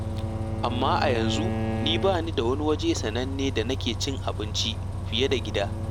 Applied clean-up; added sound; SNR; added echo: none; Bus + Bowed string instrument; 1 dB; none.